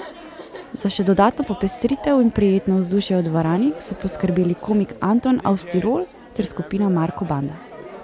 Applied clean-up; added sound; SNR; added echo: none; Chatter; 16 dB; none.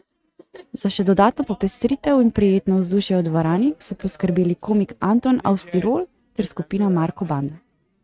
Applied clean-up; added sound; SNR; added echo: neural mask model RNNoise.